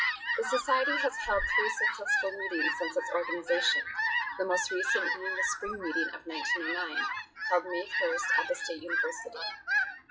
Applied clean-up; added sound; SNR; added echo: classical method WPE with log-MMSE.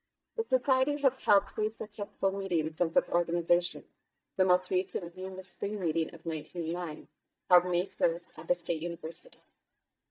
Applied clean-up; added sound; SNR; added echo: neural mask model DeepFilterNet 3.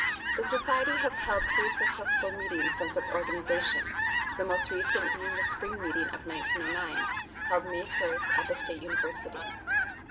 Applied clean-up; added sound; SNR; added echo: none; Fowl; -3 dB; reverberation time 0.2 s.